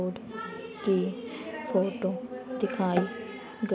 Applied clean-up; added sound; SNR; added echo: none; none; none; none.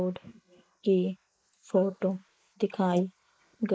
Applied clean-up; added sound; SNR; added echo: neural mask model Resemble Enhance denoiser.